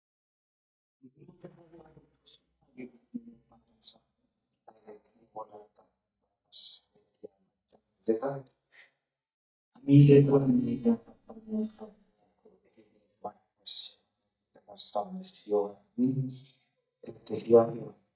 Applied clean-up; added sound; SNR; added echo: neural mask model DeepFilterNet 3.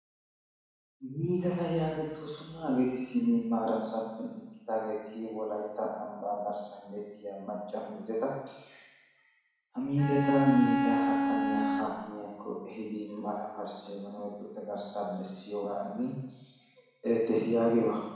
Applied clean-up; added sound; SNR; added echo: none; Bowed string instrument; -4 dB; reverberation time 1.1 s.